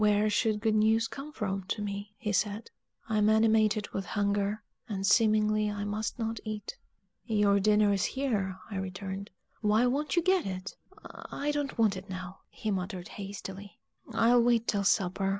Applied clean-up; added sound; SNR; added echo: none; none; none; none.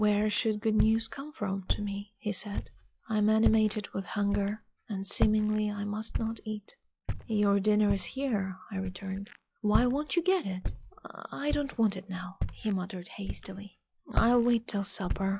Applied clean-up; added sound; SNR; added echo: classical method log-MMSE.